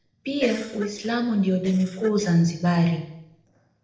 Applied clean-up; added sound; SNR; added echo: neural separator model SepFormer DNS4.